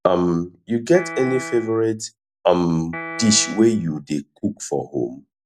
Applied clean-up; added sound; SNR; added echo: none; Piano; 11 dB; none.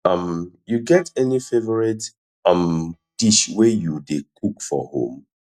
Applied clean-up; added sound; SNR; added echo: neural mask model DeepFilterNet 3.